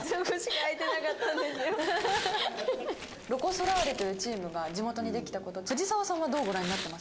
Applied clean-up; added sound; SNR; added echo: none; Tearing; 12 dB; none.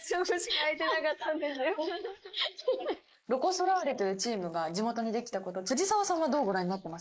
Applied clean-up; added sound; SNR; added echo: neural mask model Resemble Enhance denoiser.